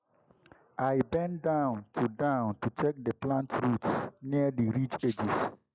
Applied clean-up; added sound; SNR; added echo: classical method log-MMSE.